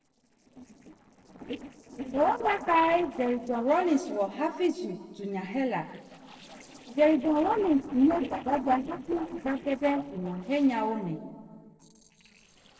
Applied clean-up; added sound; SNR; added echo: neural separator model SepFormer DNS4.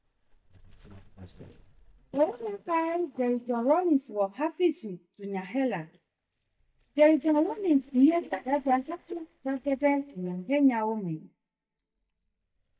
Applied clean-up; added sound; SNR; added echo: neural mask model DeepFilterNet 3.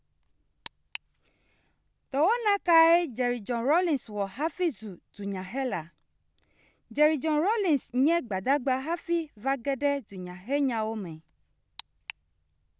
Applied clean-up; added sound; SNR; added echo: none; none; none; none.